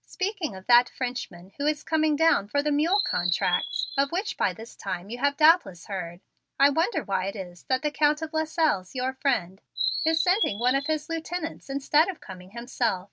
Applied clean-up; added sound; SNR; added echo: none; Chirp, tweet; 3 dB; none.